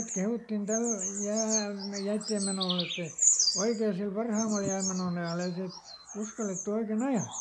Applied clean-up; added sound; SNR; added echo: none; Bird vocalization, bird call, bird song; 3 dB; none.